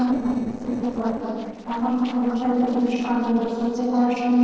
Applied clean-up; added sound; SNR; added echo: neural separator model SepFormer DNS4.